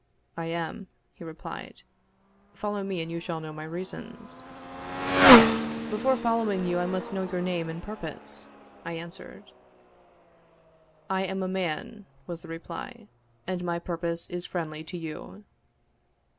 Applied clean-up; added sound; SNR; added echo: none; Motorcycle; -2 dB; none.